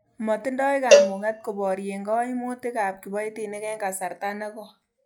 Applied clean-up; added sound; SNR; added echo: classical method log-MMSE.